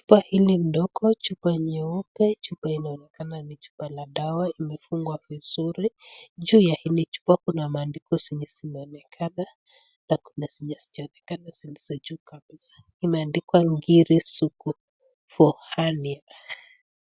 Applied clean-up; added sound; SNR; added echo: none; none; none; none.